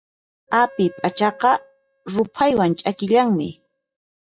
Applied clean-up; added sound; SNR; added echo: classical method log-MMSE.